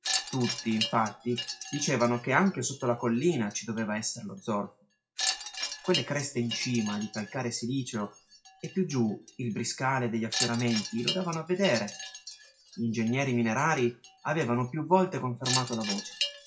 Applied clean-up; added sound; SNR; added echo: classical method WPE with log-MMSE.